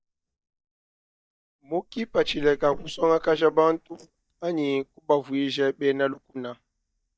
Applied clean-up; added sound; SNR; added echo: neural mask model DeepFilterNet 3.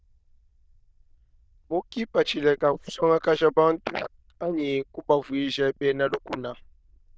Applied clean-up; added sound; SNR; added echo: neural diffusion model UNIVERSE++.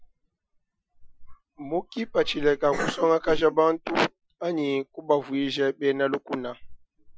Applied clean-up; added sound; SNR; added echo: classical method Wiener filter.